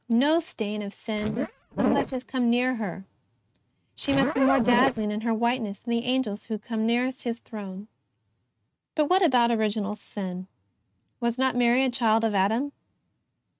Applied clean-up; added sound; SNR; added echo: neural mask model RNNoise.